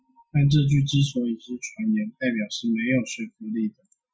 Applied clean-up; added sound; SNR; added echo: classical method Wiener filter.